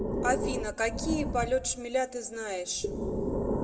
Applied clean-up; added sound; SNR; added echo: none; Breathing; 1 dB; reverberation time 0.7 s.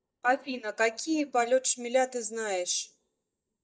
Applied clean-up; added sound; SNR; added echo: neural mask model DeepFilterNet 3.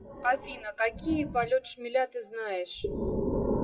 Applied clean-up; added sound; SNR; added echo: classical method WPE with log-MMSE.